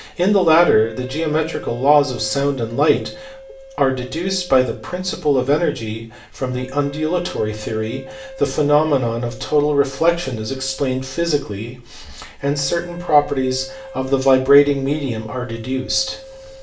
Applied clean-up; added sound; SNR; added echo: none; Wind instrument, woodwind instrument; 18 dB; reverberation time 0.4 s.